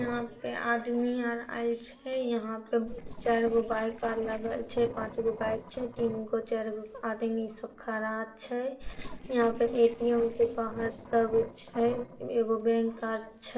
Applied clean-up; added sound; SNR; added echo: neural separator model SepFormer DNS4.